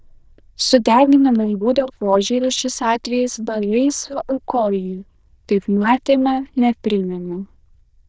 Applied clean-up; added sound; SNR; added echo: neural diffusion model UNIVERSE++.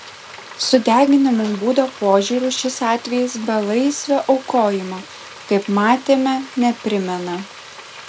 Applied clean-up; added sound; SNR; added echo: none; Frying (food); 19 dB; none.